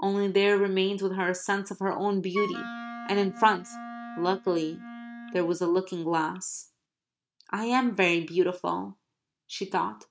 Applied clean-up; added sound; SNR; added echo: neural mask model RNNoise.